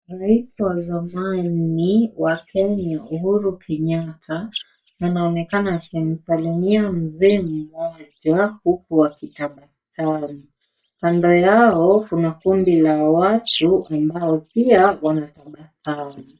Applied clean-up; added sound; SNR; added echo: neural mask model DeepFilterNet 3.